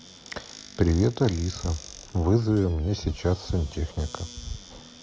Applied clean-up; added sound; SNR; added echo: none; Squeak / Cupboard open or close; 20 dB; none.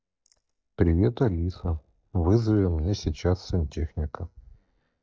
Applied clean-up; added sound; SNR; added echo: neural mask model DeepFilterNet 3.